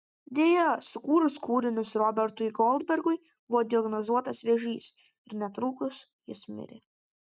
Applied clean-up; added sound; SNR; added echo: none; none; none; none.